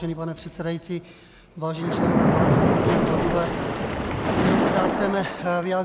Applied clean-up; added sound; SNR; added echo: none; Splash, splatter; -4 dB; none.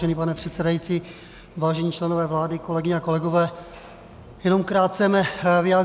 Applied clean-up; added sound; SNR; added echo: none; none; none; none.